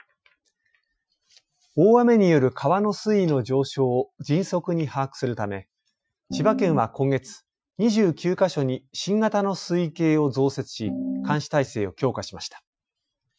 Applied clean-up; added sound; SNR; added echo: classical method Wiener filter.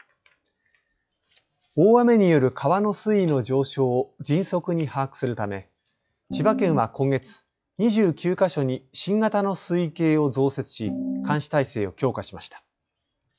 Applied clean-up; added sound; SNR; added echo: classical method log-MMSE.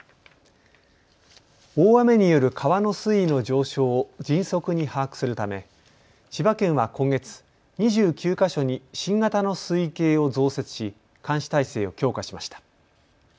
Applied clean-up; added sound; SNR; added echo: none; none; none; none.